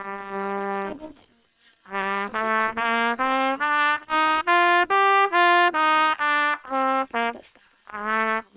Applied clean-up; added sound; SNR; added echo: neural separator model SepFormer WHAM!.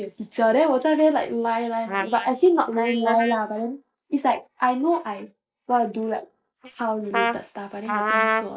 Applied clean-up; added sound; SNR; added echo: neural mask model Resemble Enhance denoiser.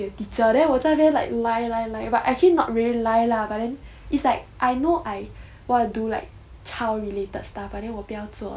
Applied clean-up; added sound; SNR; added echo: none; none; none; none.